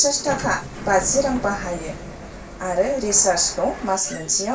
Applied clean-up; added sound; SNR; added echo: none; Sliding door; 12 dB; reverberation time 0.2 s.